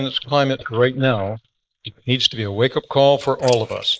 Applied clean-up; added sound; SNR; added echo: neural mask model Resemble Enhance denoiser.